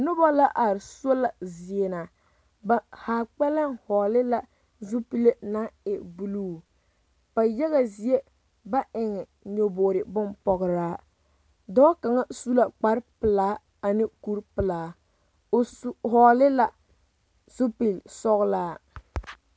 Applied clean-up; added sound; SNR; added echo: none; none; none; none.